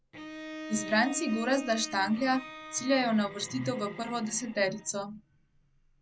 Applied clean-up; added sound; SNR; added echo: none; Bowed string instrument; 13 dB; none.